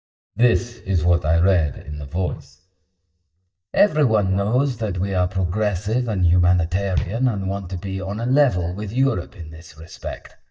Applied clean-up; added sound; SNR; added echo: neural mask model DeepFilterNet 3.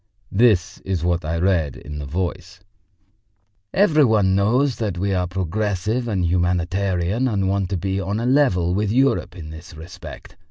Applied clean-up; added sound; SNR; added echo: none; none; none; none.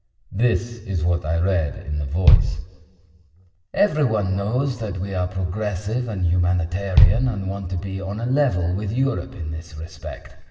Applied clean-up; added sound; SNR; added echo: none; Bass drum; -1 dB; reverberation time 1.8 s.